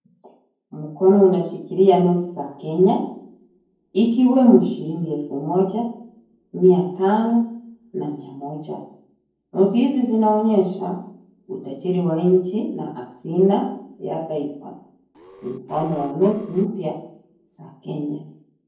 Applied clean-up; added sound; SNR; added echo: neural separator model SepFormer DNS4.